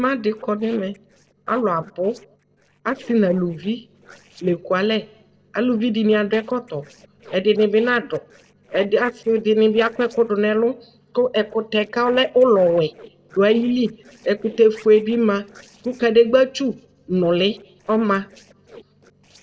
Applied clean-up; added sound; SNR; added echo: neural separator model SepFormer DNS4.